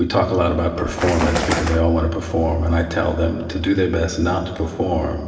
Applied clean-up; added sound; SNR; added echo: none; Bird; 4 dB; reverberation time 1.9 s.